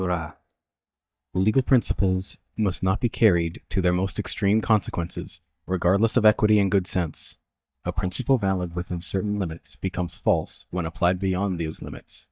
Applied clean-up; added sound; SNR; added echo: neural mask model DeepFilterNet 3.